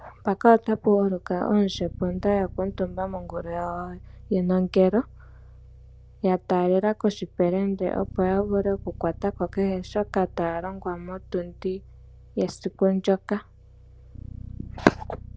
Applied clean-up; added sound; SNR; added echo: none; Bass guitar; 17 dB; none.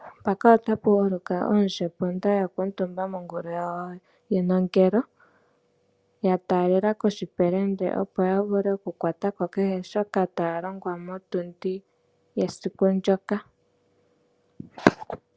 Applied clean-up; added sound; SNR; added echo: none; none; none; none.